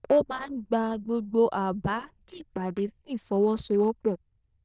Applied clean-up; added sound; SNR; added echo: neural diffusion model UNIVERSE++.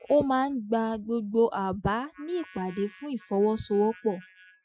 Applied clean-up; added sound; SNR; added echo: classical method Wiener filter.